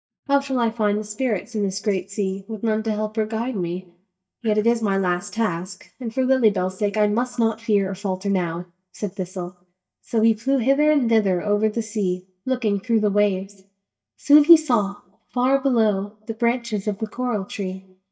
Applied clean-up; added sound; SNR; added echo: neural mask model DeepFilterNet 3.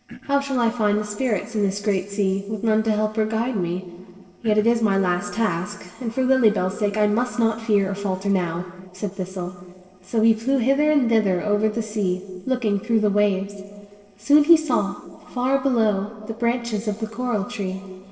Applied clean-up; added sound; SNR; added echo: neural separator model SepFormer DNS4.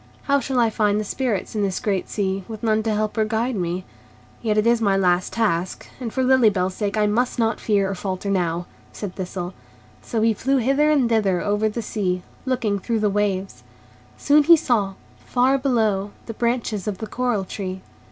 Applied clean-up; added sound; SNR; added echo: none; none; none; none.